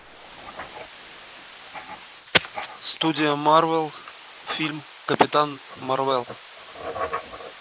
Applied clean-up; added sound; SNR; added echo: neural mask model Resemble Enhance denoiser.